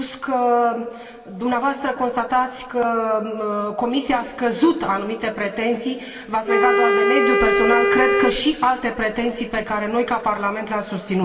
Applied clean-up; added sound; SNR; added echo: none; Wind instrument, woodwind instrument; -2 dB; reverberation time 2.2 s.